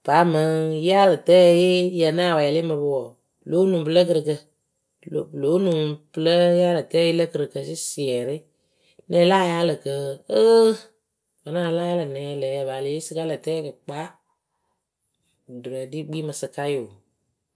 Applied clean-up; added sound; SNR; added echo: none; none; none; none.